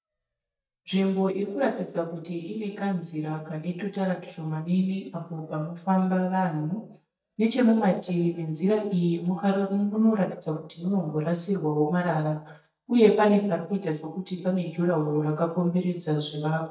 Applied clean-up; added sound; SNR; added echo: neural mask model DeepFilterNet 3.